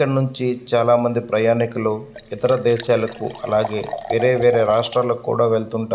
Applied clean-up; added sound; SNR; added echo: none; Liquid; 16 dB; reverberation time 1.0 s.